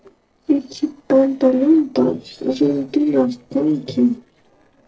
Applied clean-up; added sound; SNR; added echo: neural separator model SepFormer DNS4.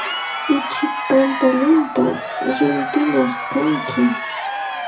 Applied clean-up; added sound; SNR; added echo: none; Crowd; 6 dB; reverberation time 0.4 s.